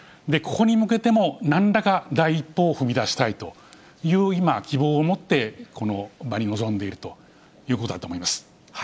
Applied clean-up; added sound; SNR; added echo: none; none; none; none.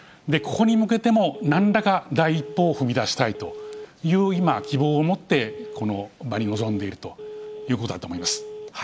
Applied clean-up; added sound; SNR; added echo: none; Telephone; 16 dB; none.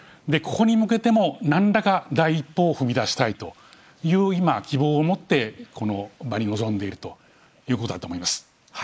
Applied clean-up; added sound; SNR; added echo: neural mask model Resemble Enhance denoiser.